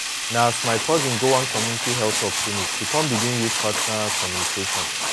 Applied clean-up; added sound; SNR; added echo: none; Sink (filling or washing) + Tools; -1 dB; none.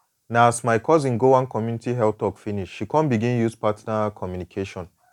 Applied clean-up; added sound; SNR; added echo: none; none; none; none.